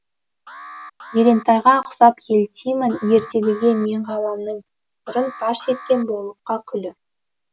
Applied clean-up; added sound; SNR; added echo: none; Alarm; 20 dB; none.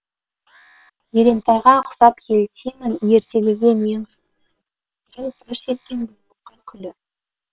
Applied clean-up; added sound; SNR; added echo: neural separator model SepFormer WHAM!.